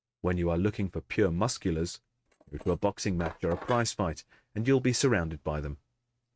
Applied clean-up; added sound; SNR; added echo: neural mask model RNNoise.